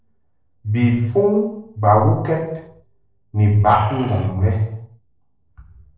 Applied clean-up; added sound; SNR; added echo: neural separator model SepFormer DNS4.